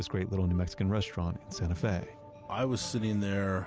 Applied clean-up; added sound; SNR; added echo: none; none; none; none.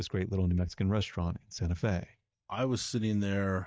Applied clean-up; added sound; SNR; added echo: neural mask model DeepFilterNet 3.